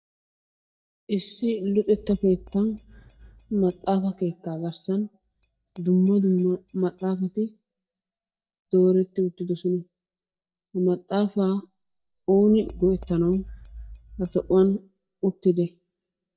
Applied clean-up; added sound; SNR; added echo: neural mask model DeepFilterNet 3.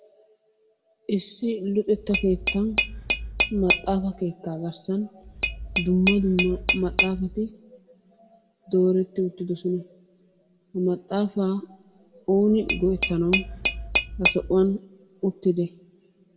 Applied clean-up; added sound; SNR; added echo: none; Tap / Glass; 2 dB; reverberation time 0.7 s.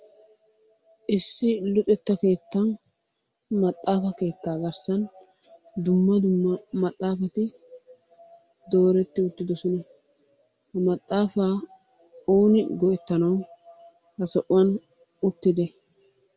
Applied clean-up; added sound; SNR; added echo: none; none; none; none.